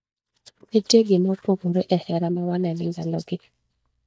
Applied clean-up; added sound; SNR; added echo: neural mask model DeepFilterNet 3.